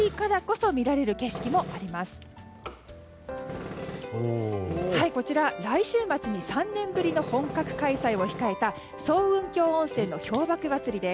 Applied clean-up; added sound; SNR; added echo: none; Tools; 15 dB; none.